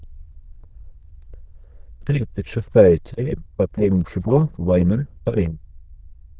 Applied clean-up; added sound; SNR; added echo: neural diffusion model UNIVERSE++.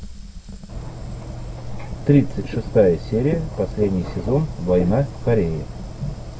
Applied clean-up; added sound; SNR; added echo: none; Fire; 12 dB; none.